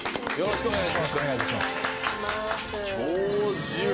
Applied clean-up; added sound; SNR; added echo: none; none; none; none.